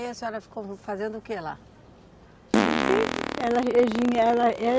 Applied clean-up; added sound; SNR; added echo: none; Fart; 5 dB; none.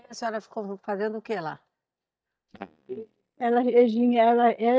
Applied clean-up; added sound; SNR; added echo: neural mask model DeepFilterNet 3.